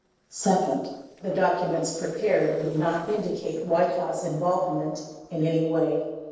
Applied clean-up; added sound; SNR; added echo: neural separator model SepFormer DNS4.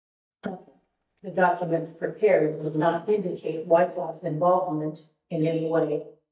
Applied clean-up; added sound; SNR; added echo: neural mask model DeepFilterNet 3.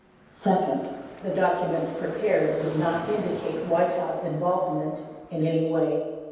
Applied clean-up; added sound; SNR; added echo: none; Car passing by / Traffic noise, roadway noise; 18 dB; reverberation time 1.2 s.